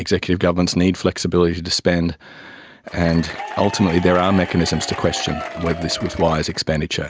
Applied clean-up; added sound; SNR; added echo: none; Applause / Crowd / Cheering; 11 dB; none.